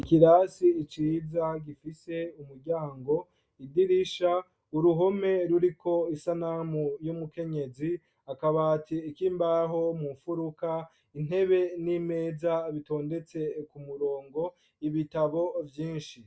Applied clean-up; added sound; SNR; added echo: none; none; none; none.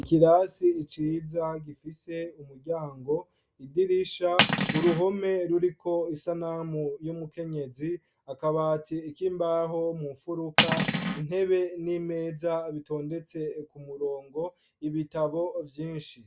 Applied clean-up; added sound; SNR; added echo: none; Cutlery, silverware; -4 dB; none.